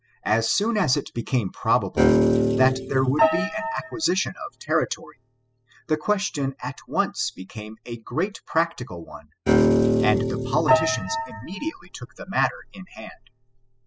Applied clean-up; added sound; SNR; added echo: classical method spectral subtraction.